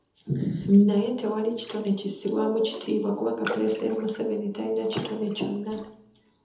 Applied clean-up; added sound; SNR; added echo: none; Raindrop; 18 dB; reverberation time 0.7 s.